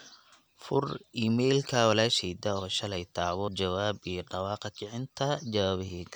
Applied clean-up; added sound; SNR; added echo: none; none; none; none.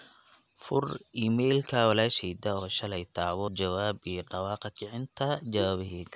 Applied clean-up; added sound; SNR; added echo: none; Wind instrument, woodwind instrument; 12 dB; none.